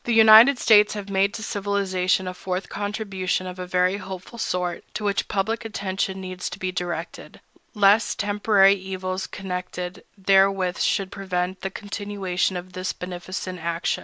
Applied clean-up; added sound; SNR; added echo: none; none; none; none.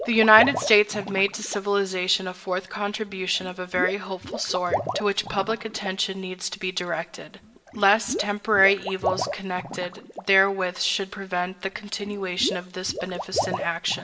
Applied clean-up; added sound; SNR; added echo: none; Water / Liquid; 9 dB; reverberation time 0.5 s.